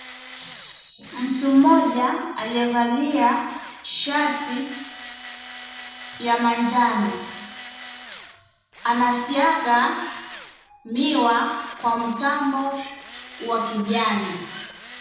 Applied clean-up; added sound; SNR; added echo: none; Tools; 16 dB; reverberation time 1.0 s.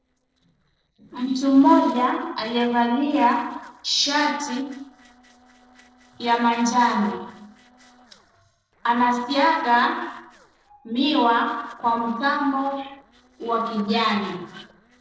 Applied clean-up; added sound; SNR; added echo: neural separator model SepFormer DNS4.